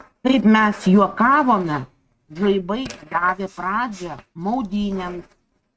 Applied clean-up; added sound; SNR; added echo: neural mask model RNNoise.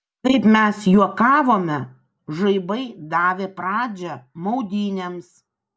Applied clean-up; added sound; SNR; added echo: none; none; none; none.